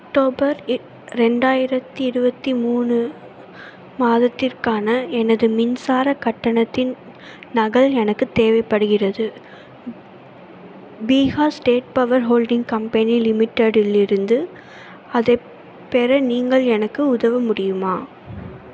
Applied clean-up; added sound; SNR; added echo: none; none; none; none.